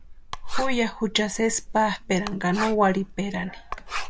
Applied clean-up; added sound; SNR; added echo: none; Writing; 6 dB; none.